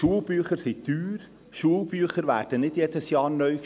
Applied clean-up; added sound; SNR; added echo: none; none; none; none.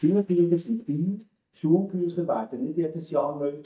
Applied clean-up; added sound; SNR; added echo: neural mask model DeepFilterNet 3.